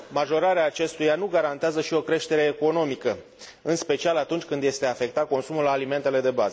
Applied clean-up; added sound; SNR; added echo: none; none; none; none.